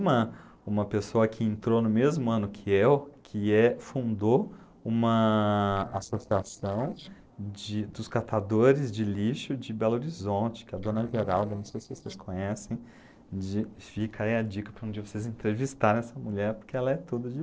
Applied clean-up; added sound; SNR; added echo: neural separator model SepFormer DNS4.